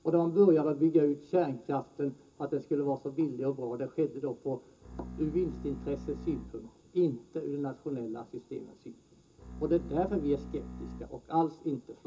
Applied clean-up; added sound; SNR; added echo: none; Bowed string instrument; 12 dB; reverberation time 0.2 s.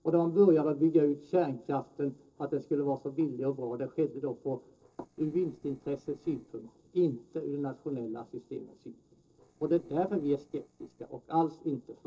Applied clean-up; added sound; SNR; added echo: neural separator model SepFormer DNS4.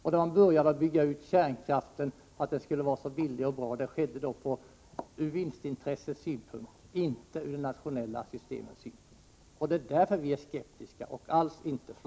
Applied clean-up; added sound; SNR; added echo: none; none; none; none.